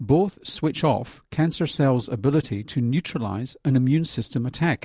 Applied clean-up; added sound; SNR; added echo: none; none; none; none.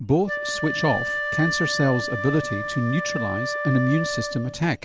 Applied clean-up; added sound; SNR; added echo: none; Wind instrument, woodwind instrument; 4 dB; none.